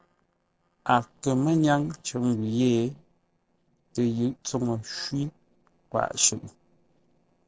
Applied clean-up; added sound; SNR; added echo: neural separator model SepFormer DNS4.